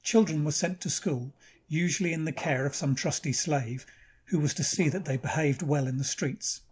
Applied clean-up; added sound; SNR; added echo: neural mask model Resemble Enhance denoiser.